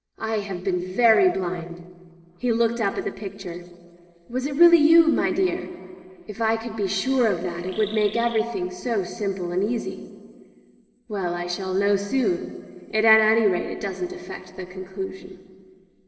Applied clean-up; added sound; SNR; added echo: neural separator model SepFormer DNS4.